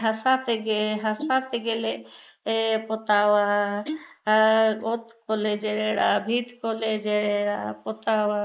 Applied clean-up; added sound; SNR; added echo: neural mask model Resemble Enhance denoiser.